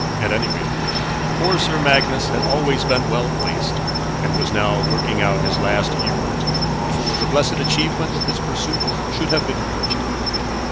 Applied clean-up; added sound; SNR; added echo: none; Cricket; -4 dB; none.